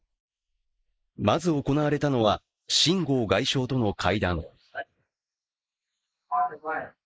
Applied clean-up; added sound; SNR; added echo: neural mask model Resemble Enhance denoiser.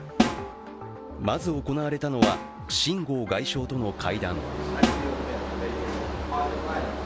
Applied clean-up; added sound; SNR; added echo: none; Snare drum; 3 dB; none.